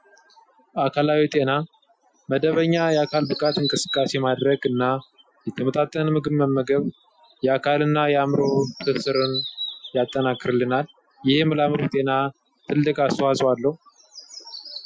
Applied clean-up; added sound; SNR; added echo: classical method Wiener filter.